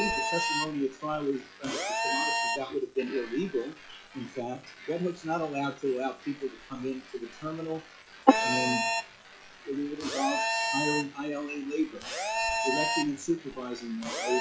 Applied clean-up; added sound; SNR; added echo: classical method log-MMSE.